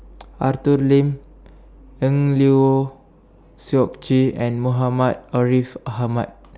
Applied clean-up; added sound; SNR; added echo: none; none; none; none.